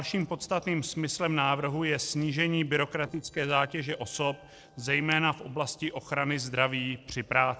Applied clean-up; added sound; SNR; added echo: neural separator model SepFormer DNS4.